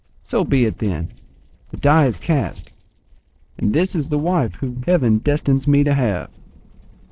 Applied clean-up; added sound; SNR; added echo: neural separator model SepFormer DNS4.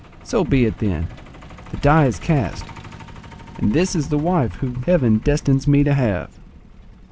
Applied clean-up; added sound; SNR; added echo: none; Truck; 20 dB; none.